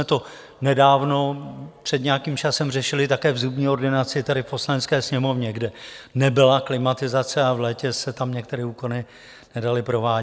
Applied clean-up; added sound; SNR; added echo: none; none; none; none.